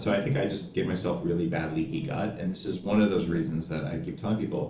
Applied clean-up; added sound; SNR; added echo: neural separator model SepFormer DNS4.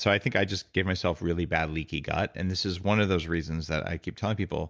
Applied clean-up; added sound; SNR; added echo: none; none; none; none.